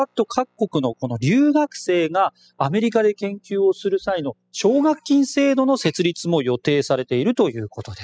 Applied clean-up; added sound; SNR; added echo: classical method spectral subtraction.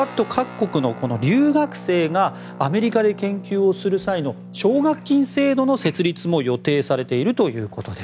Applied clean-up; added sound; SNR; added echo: none; Guitar; 17 dB; none.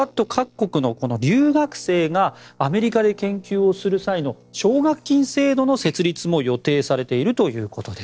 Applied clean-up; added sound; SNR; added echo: neural separator model SepFormer DNS4.